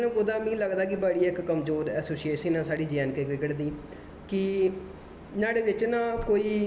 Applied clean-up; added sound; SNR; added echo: none; none; none; none.